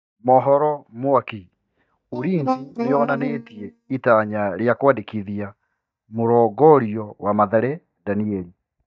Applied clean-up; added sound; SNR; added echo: neural mask model DeepFilterNet 3.